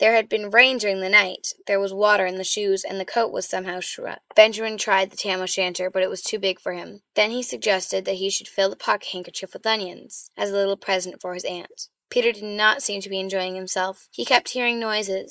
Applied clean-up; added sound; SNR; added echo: neural mask model Resemble Enhance denoiser.